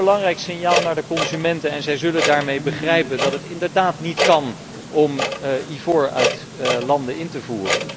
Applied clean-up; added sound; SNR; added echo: none; Clock; 5 dB; none.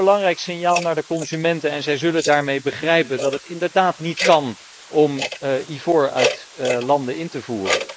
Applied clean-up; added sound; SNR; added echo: neural mask model Resemble Enhance denoiser.